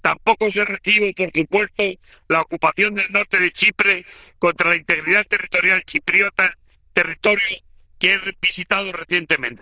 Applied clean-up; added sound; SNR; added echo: neural diffusion model UNIVERSE++.